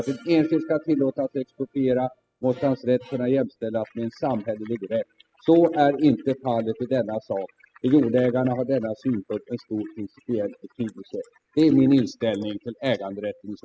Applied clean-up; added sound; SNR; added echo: classical method spectral subtraction.